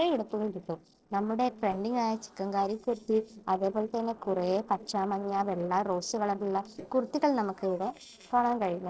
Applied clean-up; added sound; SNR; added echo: neural separator model SepFormer DNS4.